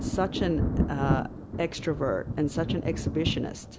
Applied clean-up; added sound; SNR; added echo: none; Thunder; 0 dB; none.